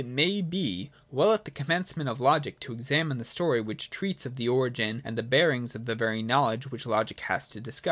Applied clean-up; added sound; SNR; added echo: none; none; none; none.